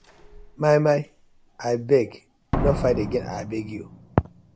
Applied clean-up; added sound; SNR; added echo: none; Slam; 8 dB; none.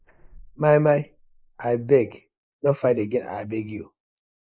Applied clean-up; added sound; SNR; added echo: neural mask model Resemble Enhance denoiser.